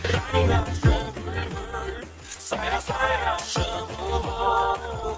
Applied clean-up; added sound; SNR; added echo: neural mask model RNNoise.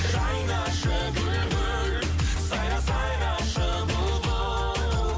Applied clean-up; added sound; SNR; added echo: none; Bowed string instrument + Sliding door; 18 dB; none.